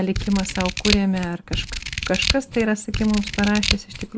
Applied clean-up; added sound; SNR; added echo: none; Scissors; 4 dB; none.